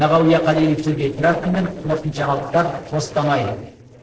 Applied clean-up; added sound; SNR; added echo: neural separator model SepFormer DNS4.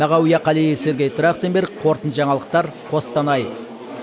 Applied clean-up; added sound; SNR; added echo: none; none; none; none.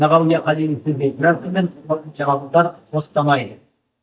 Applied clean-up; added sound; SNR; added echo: neural mask model DeepFilterNet 3.